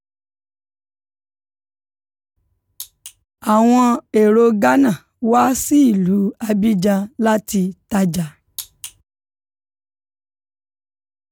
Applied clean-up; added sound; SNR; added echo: none; none; none; none.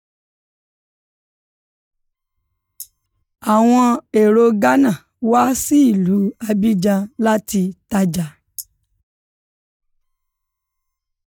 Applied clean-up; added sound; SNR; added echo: neural mask model DeepFilterNet 3.